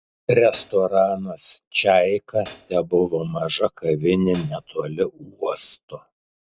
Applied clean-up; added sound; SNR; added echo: none; Hi-hat; 14 dB; none.